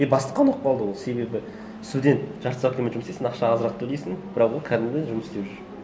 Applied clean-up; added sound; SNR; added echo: none; none; none; none.